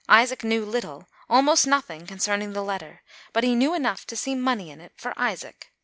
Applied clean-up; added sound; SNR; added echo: none; none; none; none.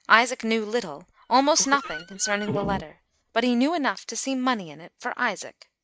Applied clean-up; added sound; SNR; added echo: neural mask model RNNoise.